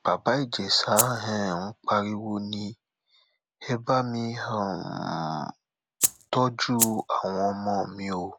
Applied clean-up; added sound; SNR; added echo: none; Rattle (instrument); -2 dB; none.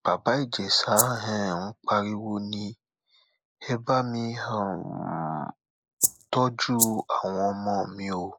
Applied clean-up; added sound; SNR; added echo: neural mask model Resemble Enhance denoiser.